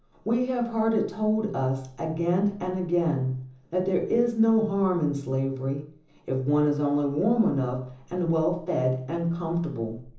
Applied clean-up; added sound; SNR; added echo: none; none; none; reverberation time 0.7 s.